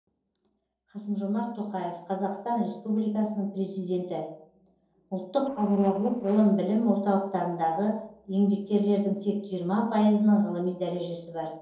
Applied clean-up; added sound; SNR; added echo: neural separator model SepFormer DNS4.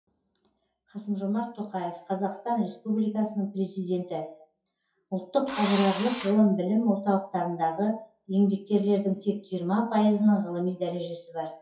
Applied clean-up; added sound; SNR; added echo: classical method WPE with log-MMSE.